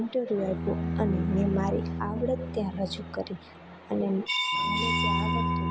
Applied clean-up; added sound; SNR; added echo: none; Bowed string instrument; 3 dB; none.